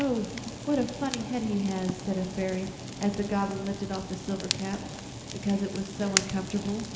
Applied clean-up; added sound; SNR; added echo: none; Fire; 6 dB; reverberation time 1.7 s.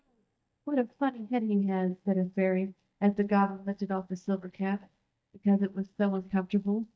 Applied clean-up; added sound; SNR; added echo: neural mask model DeepFilterNet 3.